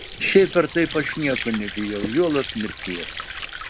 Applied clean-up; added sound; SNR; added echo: none; Sink (filling or washing) / Water; 9 dB; none.